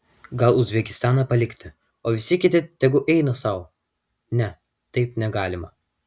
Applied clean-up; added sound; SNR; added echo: none; none; none; none.